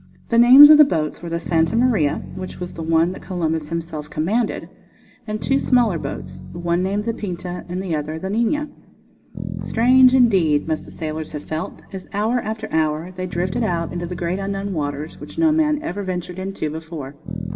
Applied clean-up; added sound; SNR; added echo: none; Bass guitar; 12 dB; reverberation time 0.4 s.